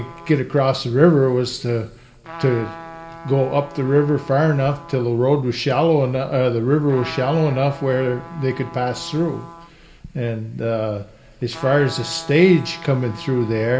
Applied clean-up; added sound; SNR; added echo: none; Trumpet; 19 dB; reverberation time 1.9 s.